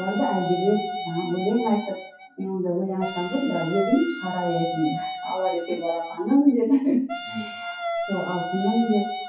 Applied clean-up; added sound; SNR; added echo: classical method WPE with log-MMSE.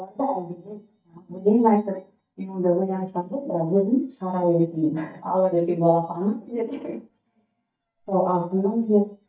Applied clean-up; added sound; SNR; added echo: neural mask model DeepFilterNet 3.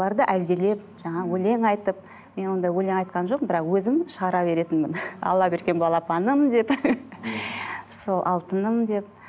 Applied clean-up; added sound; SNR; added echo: none; none; none; none.